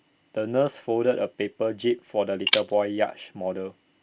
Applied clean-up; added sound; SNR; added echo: none; Shatter; 4 dB; none.